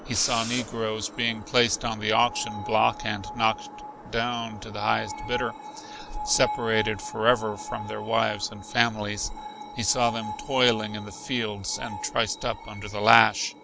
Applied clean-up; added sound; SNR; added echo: none; Screech; 12 dB; none.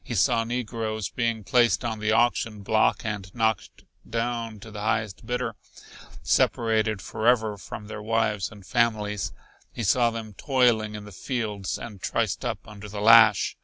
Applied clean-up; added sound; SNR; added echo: none; none; none; none.